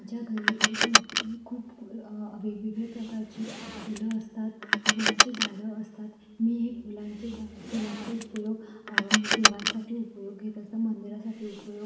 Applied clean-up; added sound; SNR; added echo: none; Car; -4 dB; reverberation time 1.0 s.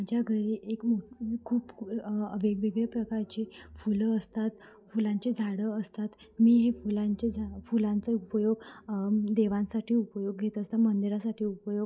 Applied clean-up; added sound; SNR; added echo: none; none; none; none.